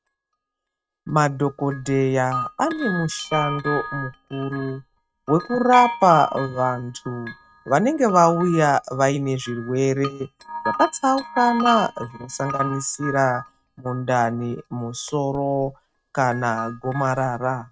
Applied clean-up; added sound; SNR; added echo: neural mask model RNNoise.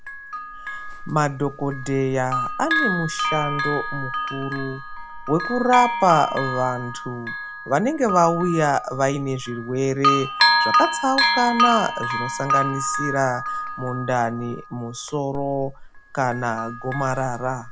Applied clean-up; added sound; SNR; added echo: none; Bell; 2 dB; none.